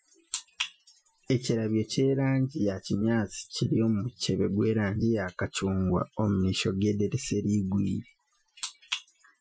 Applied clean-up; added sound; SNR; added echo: classical method Wiener filter.